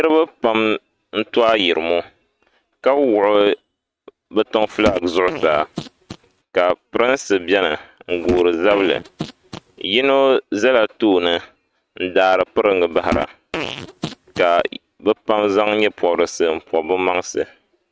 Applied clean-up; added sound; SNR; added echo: neural mask model RNNoise.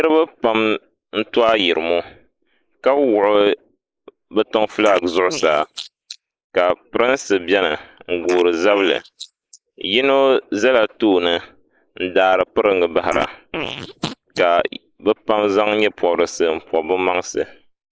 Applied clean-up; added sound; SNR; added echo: neural mask model Resemble Enhance denoiser.